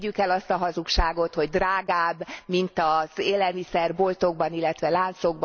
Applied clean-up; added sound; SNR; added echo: none; none; none; none.